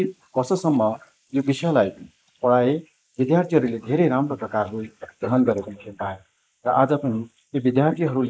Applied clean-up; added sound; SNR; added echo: neural mask model Resemble Enhance denoiser.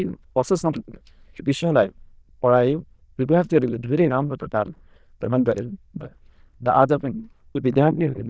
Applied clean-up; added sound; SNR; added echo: neural diffusion model UNIVERSE++.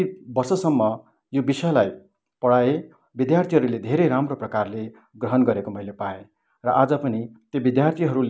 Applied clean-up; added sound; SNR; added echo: none; none; none; none.